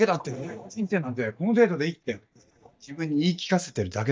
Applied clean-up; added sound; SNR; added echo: neural mask model DeepFilterNet 3.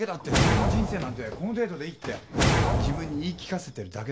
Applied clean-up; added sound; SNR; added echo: none; Whoosh, swoosh, swish; -4 dB; none.